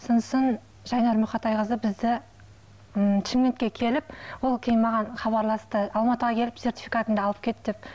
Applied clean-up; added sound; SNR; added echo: none; none; none; none.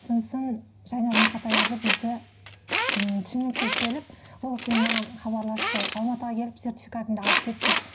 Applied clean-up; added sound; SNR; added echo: none; Tools; -3 dB; reverberation time 0.4 s.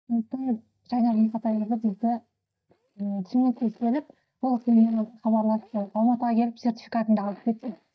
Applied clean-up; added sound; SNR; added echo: neural mask model DeepFilterNet 3.